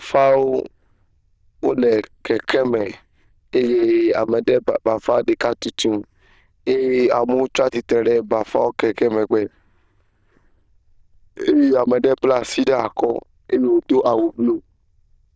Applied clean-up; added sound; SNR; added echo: neural diffusion model UNIVERSE++.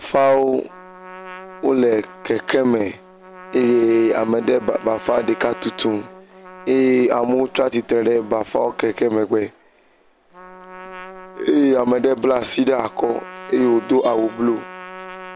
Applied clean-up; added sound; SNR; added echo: none; Trumpet; 19 dB; none.